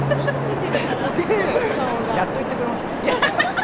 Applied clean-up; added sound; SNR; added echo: none; Bowed string instrument + Waves, surf; 2 dB; none.